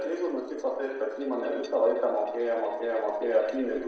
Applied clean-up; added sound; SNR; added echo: neural separator model SepFormer DNS4.